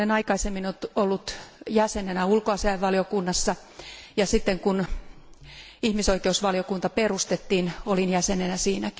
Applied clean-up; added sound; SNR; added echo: none; none; none; none.